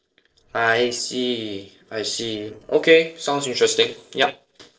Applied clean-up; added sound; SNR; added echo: neural separator model SepFormer DNS4.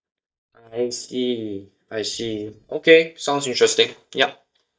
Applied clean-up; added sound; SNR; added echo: neural mask model DeepFilterNet 3.